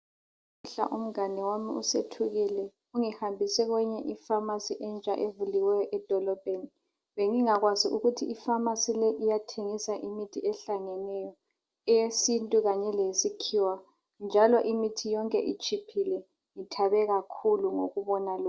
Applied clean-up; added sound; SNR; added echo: none; none; none; none.